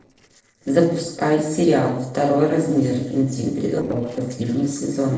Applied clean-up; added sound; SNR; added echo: neural separator model SepFormer DNS4.